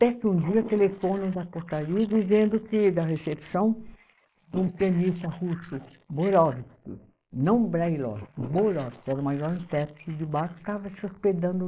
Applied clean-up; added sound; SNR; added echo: neural mask model Resemble Enhance denoiser.